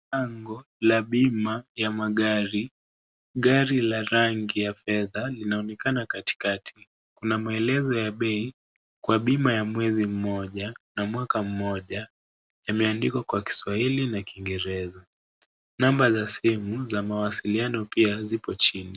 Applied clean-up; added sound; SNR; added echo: none; none; none; none.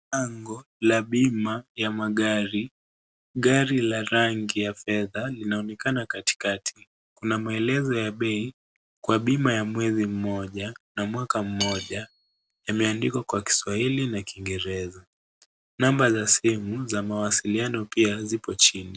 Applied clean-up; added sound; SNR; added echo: none; Cutlery, silverware / Dishes, pots, and pans; 10 dB; none.